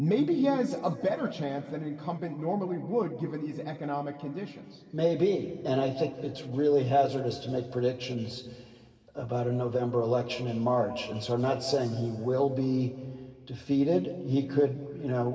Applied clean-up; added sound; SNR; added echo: none; none; none; reverberation time 2.2 s.